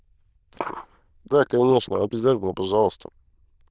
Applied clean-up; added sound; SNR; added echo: neural diffusion model UNIVERSE++.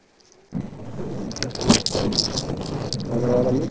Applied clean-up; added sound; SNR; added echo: neural separator model SepFormer DNS4.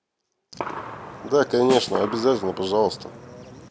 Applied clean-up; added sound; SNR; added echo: none; Snare drum + Gunshot, gunfire; 10 dB; none.